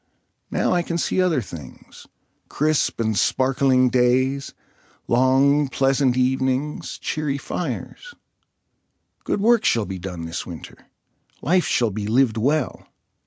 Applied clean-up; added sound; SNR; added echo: none; none; none; none.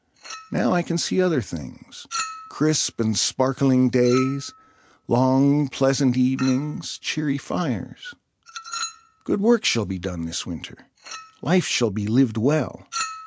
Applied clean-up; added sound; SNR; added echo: none; Chink, clink; 16 dB; none.